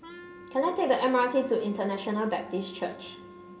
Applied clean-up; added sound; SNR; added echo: none; Wind instrument, woodwind instrument; 19 dB; reverberation time 1.5 s.